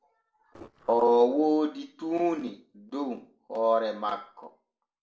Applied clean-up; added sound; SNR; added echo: neural separator model SepFormer DNS4.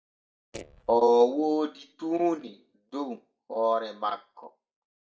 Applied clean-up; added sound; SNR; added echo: neural mask model DeepFilterNet 3.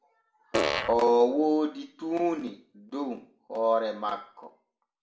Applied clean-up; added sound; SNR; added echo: none; Fart; -1 dB; reverberation time 0.4 s.